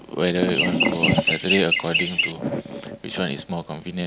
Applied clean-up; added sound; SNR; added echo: none; Chirp, tweet; -4 dB; none.